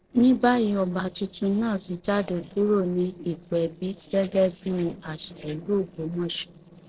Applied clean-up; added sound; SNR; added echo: neural separator model SepFormer DNS4.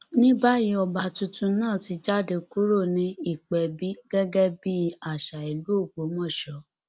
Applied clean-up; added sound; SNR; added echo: none; none; none; none.